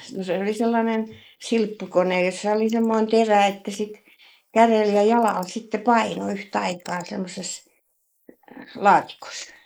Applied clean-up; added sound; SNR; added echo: neural mask model Resemble Enhance denoiser.